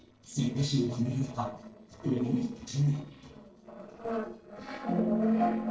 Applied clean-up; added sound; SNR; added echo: neural separator model SepFormer DNS4.